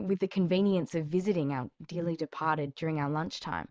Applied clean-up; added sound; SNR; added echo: neural mask model Resemble Enhance denoiser.